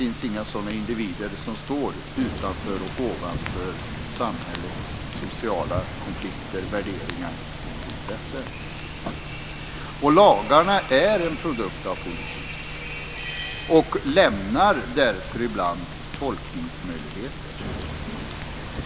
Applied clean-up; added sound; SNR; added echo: none; Rain / Train; 5 dB; none.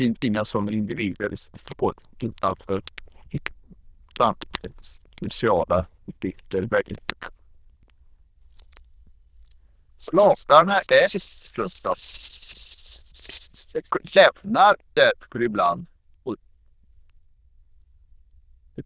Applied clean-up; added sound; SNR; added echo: neural diffusion model UNIVERSE++.